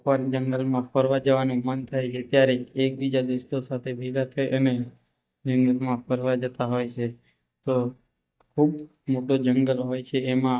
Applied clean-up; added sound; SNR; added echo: neural mask model DeepFilterNet 3.